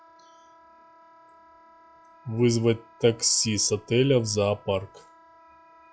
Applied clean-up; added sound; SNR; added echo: classical method log-MMSE.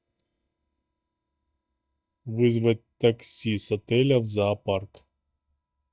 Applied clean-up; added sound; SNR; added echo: neural mask model DeepFilterNet 3.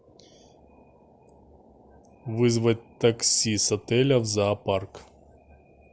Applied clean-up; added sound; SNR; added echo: none; none; none; none.